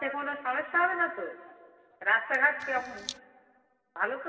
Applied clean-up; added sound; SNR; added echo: none; Camera; 14 dB; reverberation time 2.0 s.